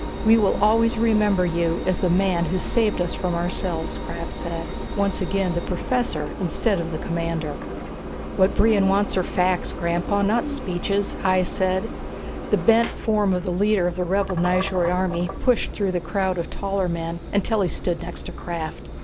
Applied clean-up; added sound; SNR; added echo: none; Engine; 7 dB; none.